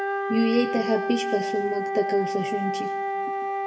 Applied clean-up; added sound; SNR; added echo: none; Wind instrument, woodwind instrument; 1 dB; reverberation time 1.0 s.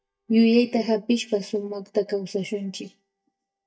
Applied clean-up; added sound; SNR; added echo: neural mask model DeepFilterNet 3.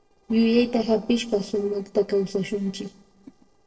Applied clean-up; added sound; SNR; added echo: neural separator model SepFormer DNS4.